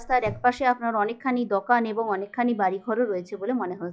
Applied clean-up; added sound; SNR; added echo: classical method log-MMSE.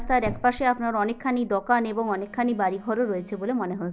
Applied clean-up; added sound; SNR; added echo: none; Telephone; 16 dB; none.